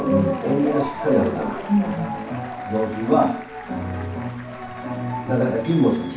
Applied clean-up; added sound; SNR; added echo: none; Applause; 19 dB; reverberation time 0.6 s.